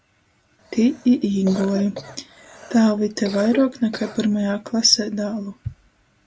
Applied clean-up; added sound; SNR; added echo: none; Cough; 16 dB; none.